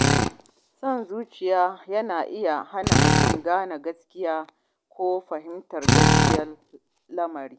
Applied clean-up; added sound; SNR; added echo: none; Drill; -4 dB; none.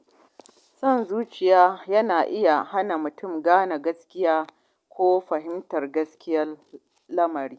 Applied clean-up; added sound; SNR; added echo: none; none; none; none.